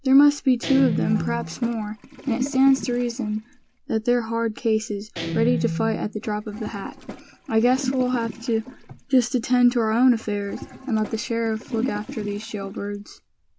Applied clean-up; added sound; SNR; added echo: none; Guitar + Toilet flush; 9 dB; none.